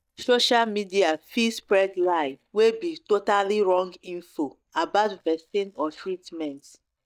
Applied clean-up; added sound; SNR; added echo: neural mask model DeepFilterNet 3.